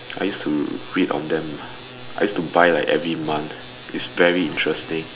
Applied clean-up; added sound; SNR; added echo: none; none; none; none.